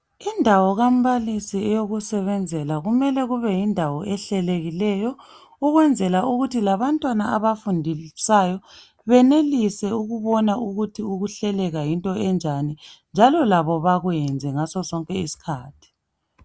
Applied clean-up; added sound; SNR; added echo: none; none; none; none.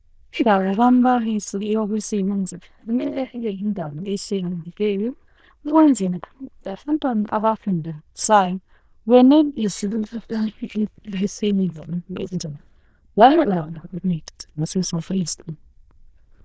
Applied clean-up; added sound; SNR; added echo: neural diffusion model UNIVERSE++.